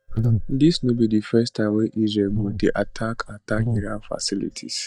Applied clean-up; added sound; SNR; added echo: neural mask model DeepFilterNet 3.